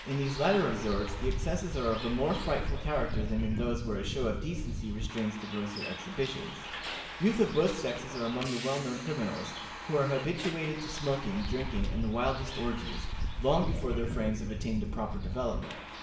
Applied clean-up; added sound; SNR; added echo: none; Bus; 4 dB; reverberation time 0.9 s.